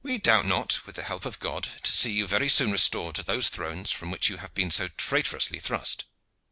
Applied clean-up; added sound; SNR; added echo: none; Tambourine; 17 dB; none.